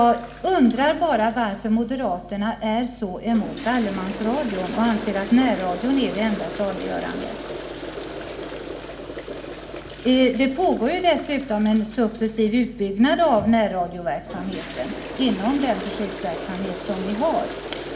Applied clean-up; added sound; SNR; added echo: none; Toilet flush; 12 dB; reverberation time 0.6 s.